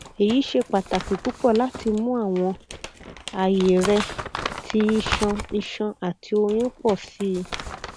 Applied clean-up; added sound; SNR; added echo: none; Crumpling, crinkling; 11 dB; none.